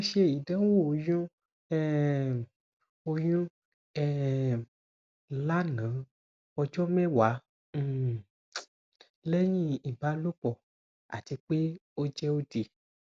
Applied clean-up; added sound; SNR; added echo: none; none; none; none.